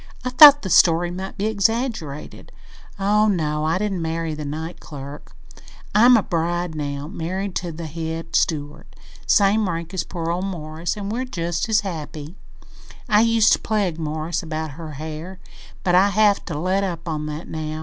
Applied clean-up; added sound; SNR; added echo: none; none; none; none.